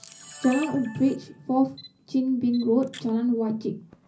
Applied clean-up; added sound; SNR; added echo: none; Camera; 19 dB; reverberation time 0.5 s.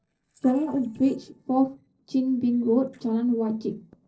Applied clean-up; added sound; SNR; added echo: neural separator model SepFormer DNS4.